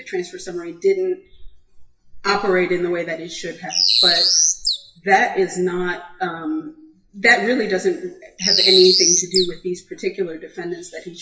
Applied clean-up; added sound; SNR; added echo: classical method WPE with log-MMSE.